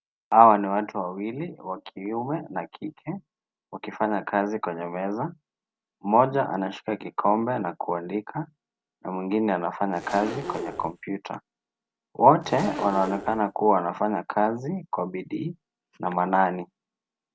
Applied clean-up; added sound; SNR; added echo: none; Zipper (clothing); 9 dB; none.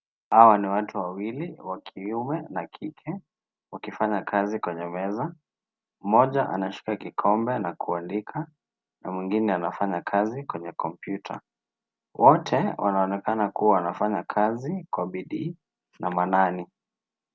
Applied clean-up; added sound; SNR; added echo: none; none; none; none.